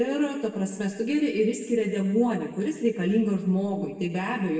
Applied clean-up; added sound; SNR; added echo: none; none; none; reverberation time 1.1 s.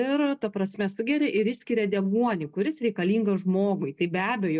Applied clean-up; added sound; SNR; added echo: none; none; none; none.